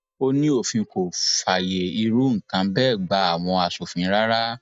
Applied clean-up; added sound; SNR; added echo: neural mask model DeepFilterNet 3.